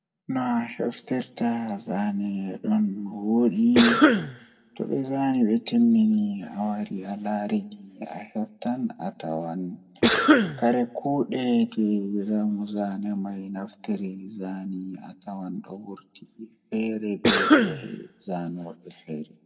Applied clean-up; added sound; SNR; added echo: none; Cough; -4 dB; reverberation time 0.7 s.